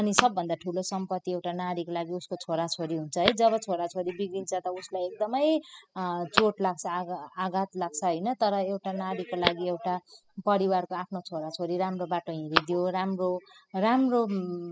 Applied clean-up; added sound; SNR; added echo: classical method spectral subtraction.